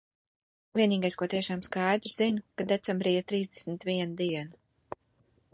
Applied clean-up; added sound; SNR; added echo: neural mask model DeepFilterNet 3.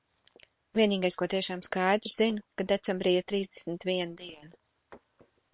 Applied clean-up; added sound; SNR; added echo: neural separator model SepFormer WHAM!.